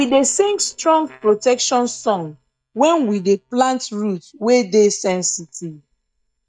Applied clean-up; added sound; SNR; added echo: neural mask model DeepFilterNet 3.